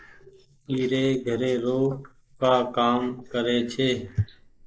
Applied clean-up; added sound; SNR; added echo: neural mask model Resemble Enhance denoiser.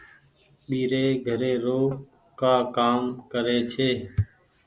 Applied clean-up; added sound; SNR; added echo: none; none; none; none.